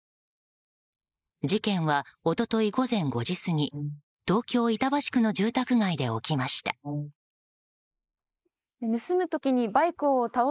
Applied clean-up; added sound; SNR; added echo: neural mask model Resemble Enhance denoiser.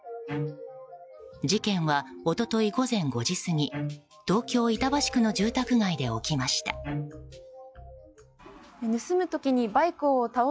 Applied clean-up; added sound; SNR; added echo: classical method log-MMSE.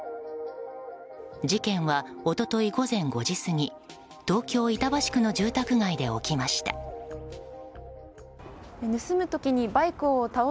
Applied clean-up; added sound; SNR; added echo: none; none; none; none.